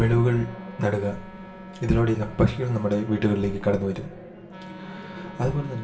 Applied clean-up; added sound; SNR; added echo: none; Wind instrument, woodwind instrument; 18 dB; reverberation time 0.4 s.